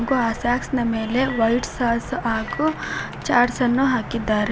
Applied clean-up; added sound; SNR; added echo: none; Dishes, pots, and pans / Chink, clink + Squeak; 20 dB; none.